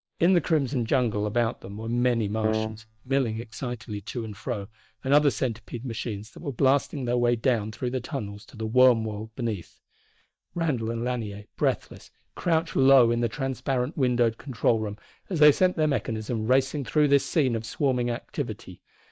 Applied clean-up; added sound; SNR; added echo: neural mask model DeepFilterNet 3.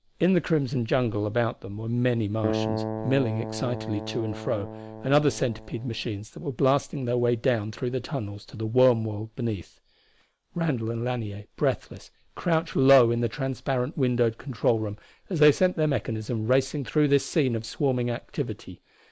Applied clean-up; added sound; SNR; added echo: none; Keyboard (musical); 7 dB; none.